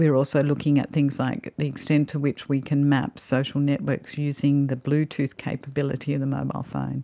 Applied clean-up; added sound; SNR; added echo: none; none; none; none.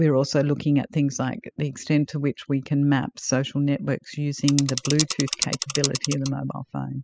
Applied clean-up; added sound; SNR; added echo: classical method spectral subtraction.